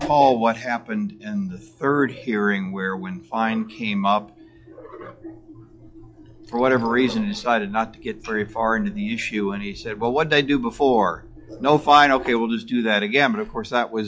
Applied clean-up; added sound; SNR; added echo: classical method log-MMSE.